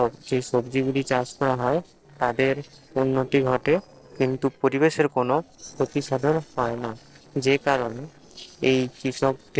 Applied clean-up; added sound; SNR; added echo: neural separator model SepFormer DNS4.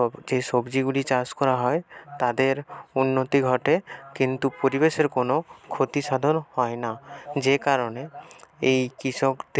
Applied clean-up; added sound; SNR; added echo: none; none; none; none.